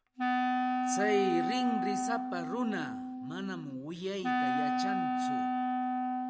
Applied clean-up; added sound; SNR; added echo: none; Wind instrument, woodwind instrument; -4 dB; none.